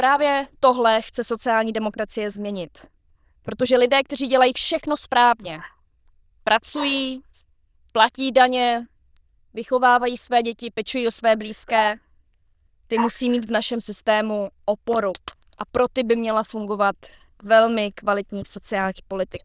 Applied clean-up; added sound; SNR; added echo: neural diffusion model UNIVERSE++.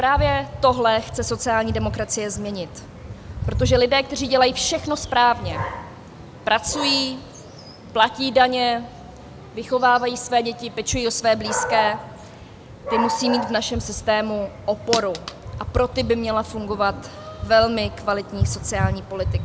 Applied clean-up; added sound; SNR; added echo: none; Dog; 7 dB; none.